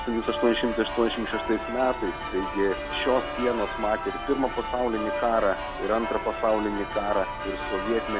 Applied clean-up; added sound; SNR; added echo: none; Church bell; 5 dB; none.